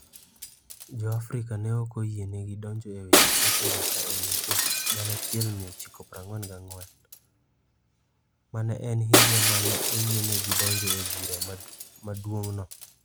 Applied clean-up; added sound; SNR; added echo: none; Shatter; -5 dB; none.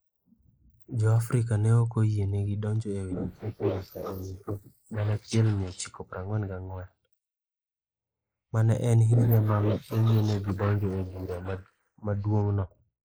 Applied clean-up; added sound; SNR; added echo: neural mask model Resemble Enhance denoiser.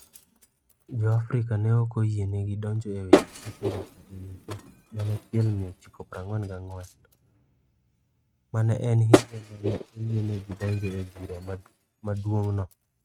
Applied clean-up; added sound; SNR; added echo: neural mask model RNNoise.